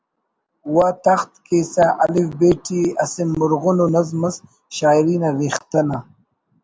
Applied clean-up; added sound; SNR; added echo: none; none; none; none.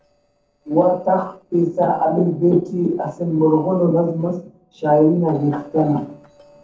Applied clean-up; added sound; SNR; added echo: neural separator model SepFormer DNS4.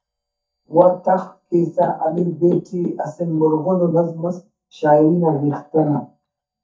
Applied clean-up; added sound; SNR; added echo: neural mask model DeepFilterNet 3.